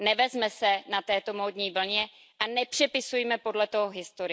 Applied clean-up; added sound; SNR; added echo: none; none; none; none.